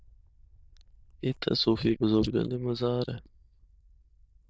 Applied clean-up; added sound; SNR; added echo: neural diffusion model UNIVERSE++.